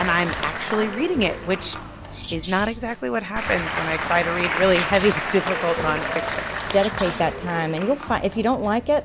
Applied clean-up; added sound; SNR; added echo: none; Wild animals + Applause / Crowd; 5 dB; none.